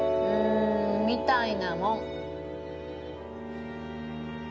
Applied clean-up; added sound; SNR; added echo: none; Piano; 2 dB; none.